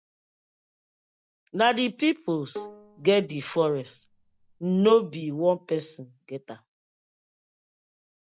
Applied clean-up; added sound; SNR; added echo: none; Bowed string instrument; 17 dB; none.